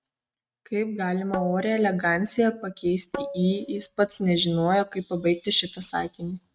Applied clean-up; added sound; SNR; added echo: neural mask model RNNoise.